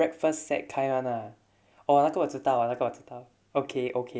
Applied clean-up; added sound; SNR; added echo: none; none; none; none.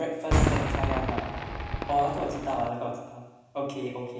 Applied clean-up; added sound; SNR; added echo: none; Cheering / Fireworks; -1 dB; reverberation time 1.1 s.